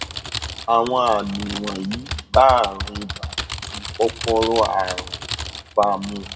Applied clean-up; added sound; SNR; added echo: none; Typing; 9 dB; reverberation time 0.7 s.